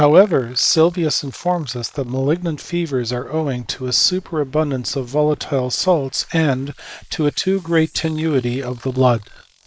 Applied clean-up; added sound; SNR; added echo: neural mask model Resemble Enhance denoiser.